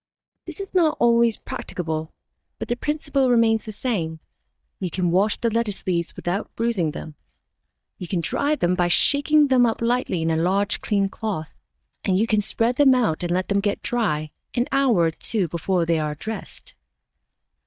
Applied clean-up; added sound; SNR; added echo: neural mask model DeepFilterNet 3.